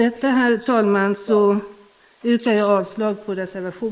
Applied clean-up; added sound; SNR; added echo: neural mask model Resemble Enhance denoiser.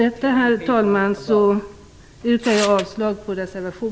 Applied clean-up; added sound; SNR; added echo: none; Tearing; 16 dB; none.